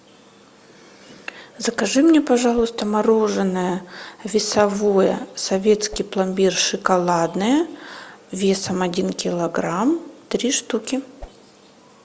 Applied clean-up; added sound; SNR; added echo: none; Whoosh, swoosh, swish; 20 dB; none.